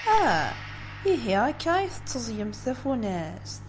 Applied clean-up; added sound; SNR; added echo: none; Gong; 17 dB; none.